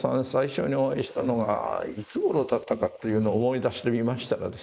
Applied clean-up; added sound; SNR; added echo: neural mask model Resemble Enhance denoiser.